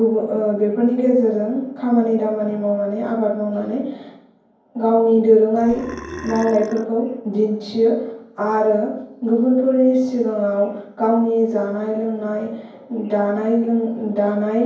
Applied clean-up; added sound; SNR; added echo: none; Burping, eructation; 14 dB; reverberation time 0.9 s.